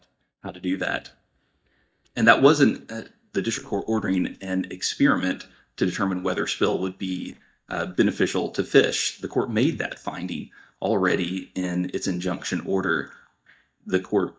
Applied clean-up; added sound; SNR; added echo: neural mask model DeepFilterNet 3.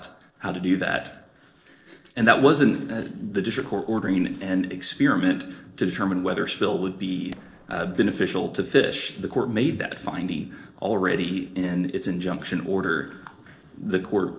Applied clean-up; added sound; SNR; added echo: neural separator model SepFormer DNS4.